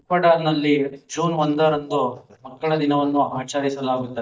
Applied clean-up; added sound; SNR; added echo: neural mask model DeepFilterNet 3.